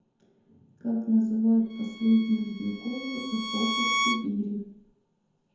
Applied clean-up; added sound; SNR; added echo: none; Bowed string instrument; 5 dB; reverberation time 0.9 s.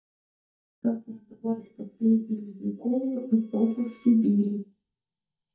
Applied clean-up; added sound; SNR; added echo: neural mask model DeepFilterNet 3.